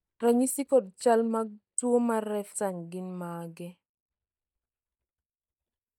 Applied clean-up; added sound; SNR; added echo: neural mask model DeepFilterNet 3.